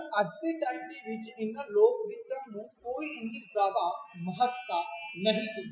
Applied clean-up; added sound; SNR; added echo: classical method Wiener filter.